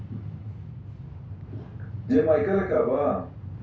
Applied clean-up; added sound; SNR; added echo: none; Train; 10 dB; reverberation time 0.2 s.